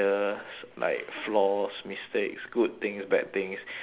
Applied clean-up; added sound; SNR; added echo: none; none; none; none.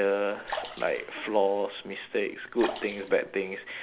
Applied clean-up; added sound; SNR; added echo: none; Sink (filling or washing) / Water / Splash, splatter; 9 dB; none.